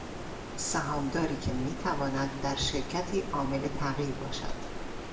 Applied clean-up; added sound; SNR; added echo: none; Stream; 4 dB; reverberation time 0.6 s.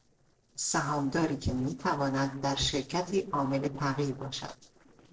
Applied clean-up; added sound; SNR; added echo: neural separator model SepFormer DNS4.